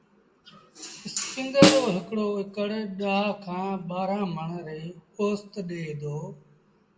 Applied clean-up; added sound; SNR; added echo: none; Snare drum; -3 dB; reverberation time 0.4 s.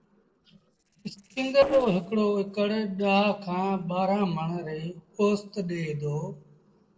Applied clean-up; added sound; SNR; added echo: neural separator model SepFormer DNS4.